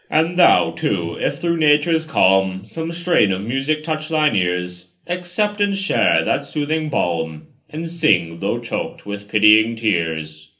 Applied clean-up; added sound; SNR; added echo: none; none; none; reverberation time 0.3 s.